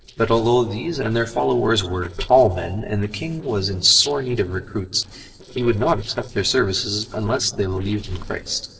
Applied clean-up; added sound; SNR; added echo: neural separator model SepFormer DNS4.